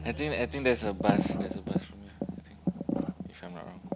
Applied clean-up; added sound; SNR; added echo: none; Bass guitar; 15 dB; none.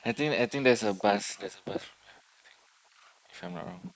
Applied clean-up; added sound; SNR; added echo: neural mask model Resemble Enhance denoiser.